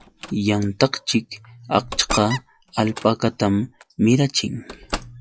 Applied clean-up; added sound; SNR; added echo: classical method log-MMSE.